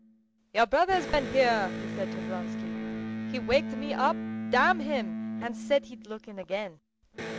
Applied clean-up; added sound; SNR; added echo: none; Electric guitar; 6 dB; none.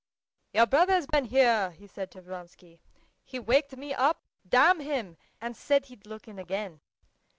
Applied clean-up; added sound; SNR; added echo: none; none; none; none.